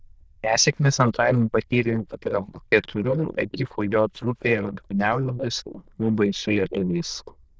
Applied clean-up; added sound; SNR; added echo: neural diffusion model UNIVERSE++.